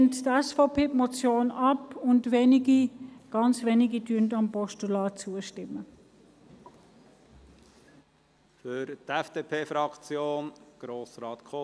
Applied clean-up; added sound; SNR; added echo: none; none; none; none.